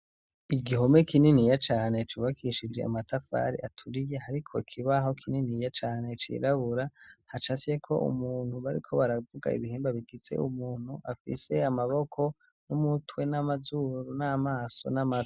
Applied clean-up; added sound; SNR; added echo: none; none; none; none.